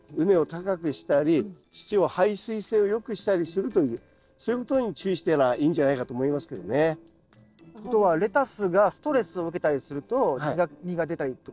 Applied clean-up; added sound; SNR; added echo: neural separator model SepFormer DNS4.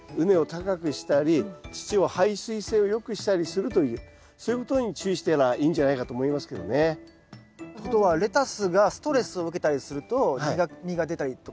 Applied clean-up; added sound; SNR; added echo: none; none; none; none.